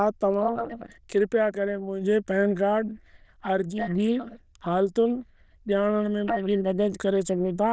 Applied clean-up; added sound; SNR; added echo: neural diffusion model UNIVERSE++.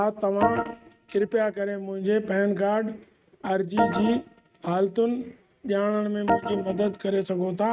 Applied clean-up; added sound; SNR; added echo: neural mask model RNNoise.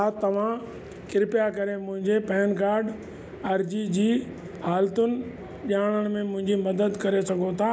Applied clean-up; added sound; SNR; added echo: none; none; none; none.